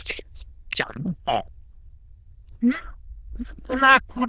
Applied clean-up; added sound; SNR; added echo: neural diffusion model UNIVERSE++.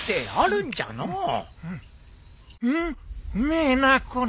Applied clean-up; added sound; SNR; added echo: none; Fire; 15 dB; none.